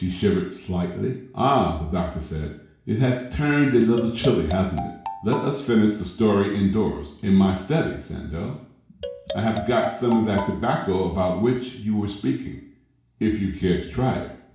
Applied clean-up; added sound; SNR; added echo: none; Marimba, xylophone; 11 dB; reverberation time 0.6 s.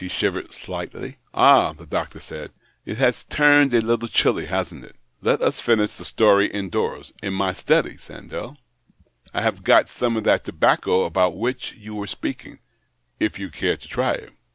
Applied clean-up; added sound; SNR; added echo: none; none; none; none.